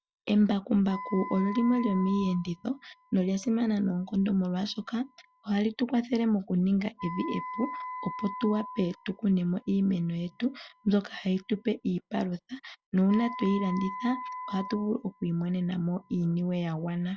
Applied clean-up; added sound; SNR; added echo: classical method log-MMSE.